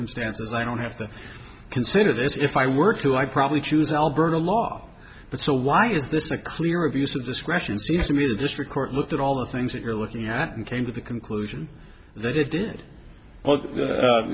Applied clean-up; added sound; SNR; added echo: none; none; none; none.